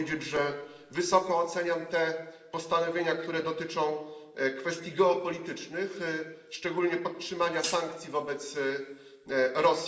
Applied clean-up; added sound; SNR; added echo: none; Hi-hat; 10 dB; reverberation time 1.7 s.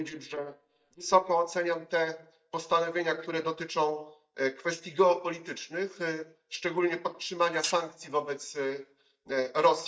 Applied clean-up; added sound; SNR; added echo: neural mask model DeepFilterNet 3.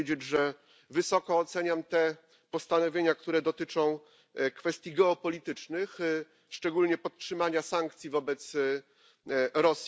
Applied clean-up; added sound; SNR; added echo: none; none; none; none.